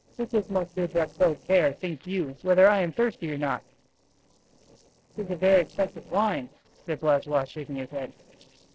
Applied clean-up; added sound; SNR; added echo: neural separator model SepFormer DNS4.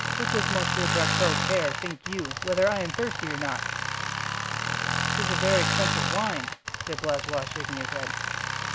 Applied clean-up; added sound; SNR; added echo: none; Tools; -3 dB; none.